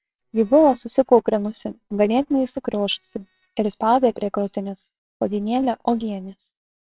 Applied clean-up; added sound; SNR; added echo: neural separator model SepFormer WHAMR!.